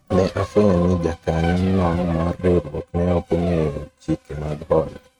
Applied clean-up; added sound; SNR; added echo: neural mask model RNNoise.